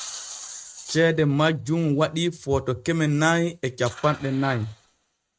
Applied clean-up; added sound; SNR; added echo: neural mask model RNNoise.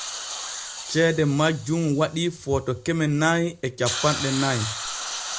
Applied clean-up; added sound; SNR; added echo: none; Hiss; 9 dB; none.